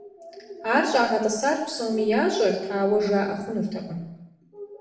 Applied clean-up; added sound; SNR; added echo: none; none; none; reverberation time 0.9 s.